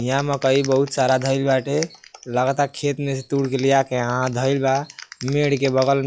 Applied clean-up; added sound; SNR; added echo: classical method log-MMSE.